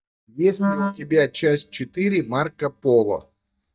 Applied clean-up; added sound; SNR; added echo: neural mask model DeepFilterNet 3.